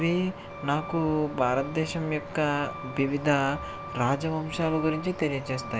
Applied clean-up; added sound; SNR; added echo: none; Truck; 12 dB; none.